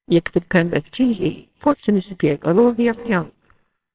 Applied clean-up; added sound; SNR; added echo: neural separator model SepFormer WHAMR!.